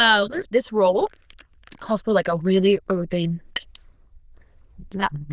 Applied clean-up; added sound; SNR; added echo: neural diffusion model UNIVERSE++.